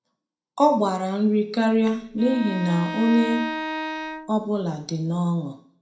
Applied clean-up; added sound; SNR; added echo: none; Bowed string instrument; 9 dB; reverberation time 0.4 s.